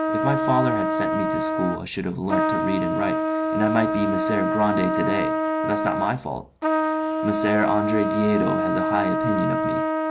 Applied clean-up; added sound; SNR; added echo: none; Trumpet; -2 dB; none.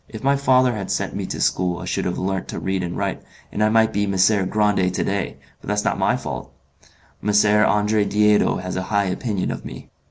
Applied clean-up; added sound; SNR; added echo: none; none; none; none.